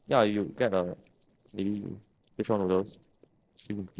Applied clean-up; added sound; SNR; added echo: neural separator model SepFormer DNS4.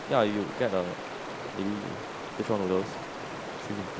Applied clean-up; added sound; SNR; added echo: none; Stream; 6 dB; none.